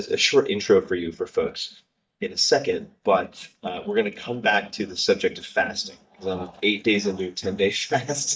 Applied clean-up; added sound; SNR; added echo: neural mask model DeepFilterNet 3.